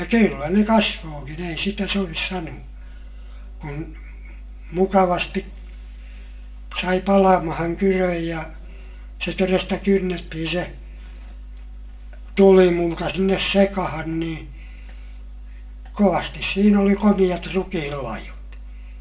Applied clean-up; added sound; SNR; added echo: none; none; none; reverberation time 0.4 s.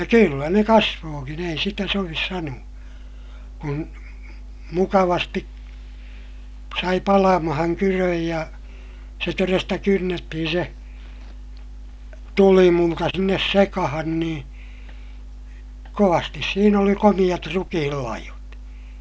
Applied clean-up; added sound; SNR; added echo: none; none; none; none.